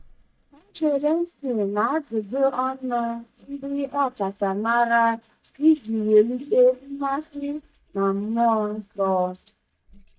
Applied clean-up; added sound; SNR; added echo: neural mask model DeepFilterNet 3.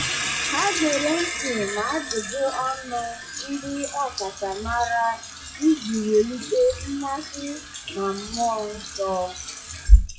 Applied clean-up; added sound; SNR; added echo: classical method WPE with log-MMSE.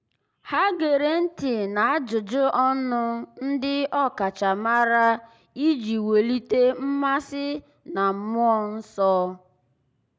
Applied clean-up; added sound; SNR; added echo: none; none; none; none.